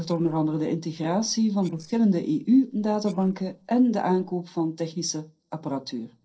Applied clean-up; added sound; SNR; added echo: neural separator model SepFormer DNS4.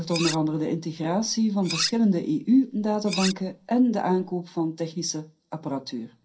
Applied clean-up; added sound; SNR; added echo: none; Cutlery, silverware; 11 dB; reverberation time 0.3 s.